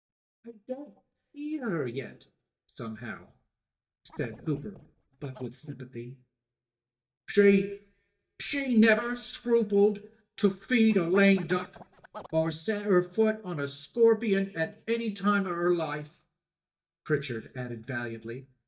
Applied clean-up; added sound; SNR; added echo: neural mask model DeepFilterNet 3.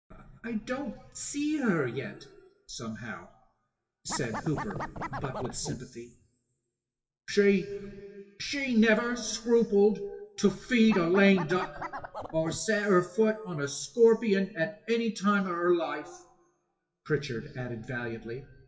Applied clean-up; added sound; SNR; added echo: classical method WPE with log-MMSE.